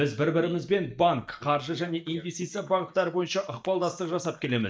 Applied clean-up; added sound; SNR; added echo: neural mask model DeepFilterNet 3.